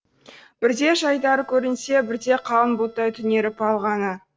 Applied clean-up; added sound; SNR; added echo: neural separator model SepFormer DNS4.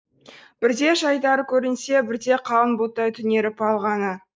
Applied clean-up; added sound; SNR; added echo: neural mask model Resemble Enhance denoiser.